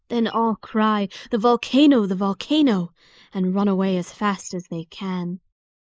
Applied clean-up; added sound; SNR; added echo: neural mask model Resemble Enhance denoiser.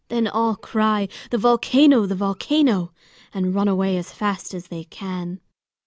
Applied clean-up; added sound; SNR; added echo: none; none; none; none.